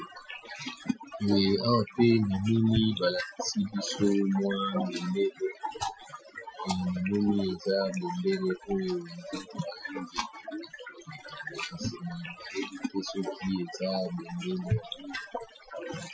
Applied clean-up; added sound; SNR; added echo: classical method Wiener filter.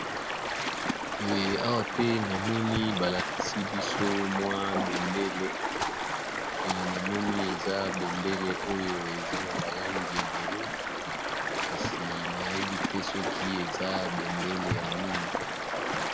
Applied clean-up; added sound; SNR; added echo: none; Stream; -1 dB; none.